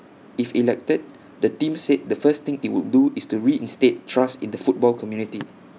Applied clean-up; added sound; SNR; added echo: none; none; none; none.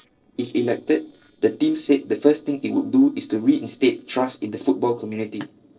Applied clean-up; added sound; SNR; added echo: neural separator model SepFormer DNS4.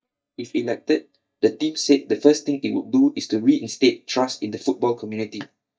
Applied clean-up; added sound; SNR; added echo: neural mask model DeepFilterNet 3.